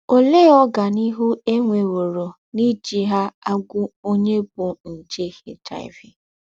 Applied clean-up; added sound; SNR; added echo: none; none; none; none.